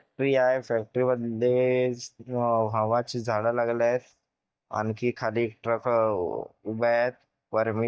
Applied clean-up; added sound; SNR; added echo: neural mask model DeepFilterNet 3.